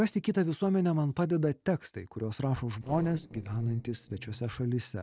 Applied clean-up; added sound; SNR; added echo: neural separator model SepFormer DNS4.